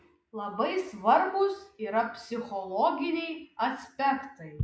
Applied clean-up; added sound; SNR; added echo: none; none; none; none.